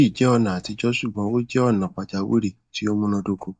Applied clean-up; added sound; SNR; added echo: neural mask model DeepFilterNet 3.